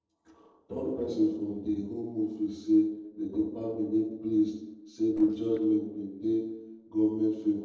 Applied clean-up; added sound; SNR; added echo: neural separator model SepFormer DNS4.